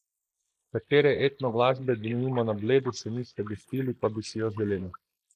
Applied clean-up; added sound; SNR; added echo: neural mask model Resemble Enhance denoiser.